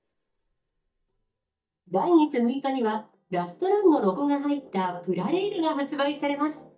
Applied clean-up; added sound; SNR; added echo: neural mask model DeepFilterNet 3.